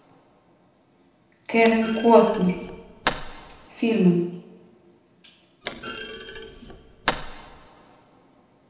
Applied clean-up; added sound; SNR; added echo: none; Thump, thud; 11 dB; reverberation time 0.8 s.